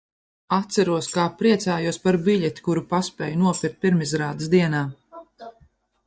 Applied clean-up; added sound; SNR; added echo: neural mask model DeepFilterNet 3.